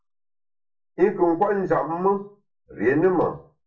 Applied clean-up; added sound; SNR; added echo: none; none; none; reverberation time 0.3 s.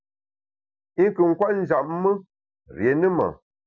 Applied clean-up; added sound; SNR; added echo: none; none; none; none.